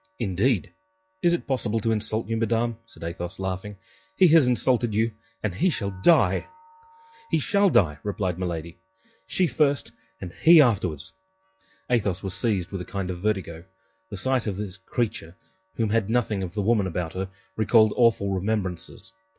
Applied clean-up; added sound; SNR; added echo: classical method log-MMSE.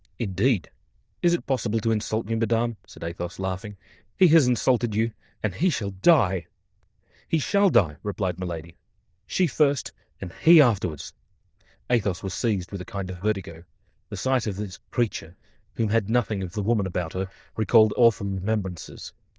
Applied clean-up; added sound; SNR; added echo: neural diffusion model UNIVERSE++.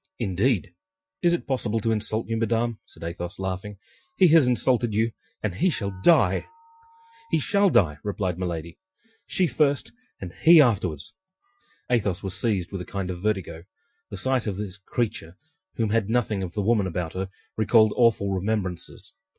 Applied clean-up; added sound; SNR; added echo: classical method Wiener filter.